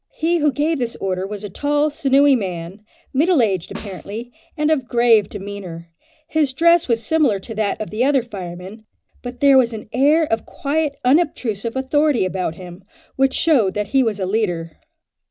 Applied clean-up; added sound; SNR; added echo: none; Snare drum; 19 dB; none.